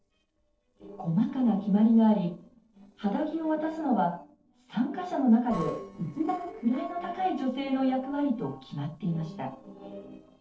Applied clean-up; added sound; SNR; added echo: neural separator model SepFormer DNS4.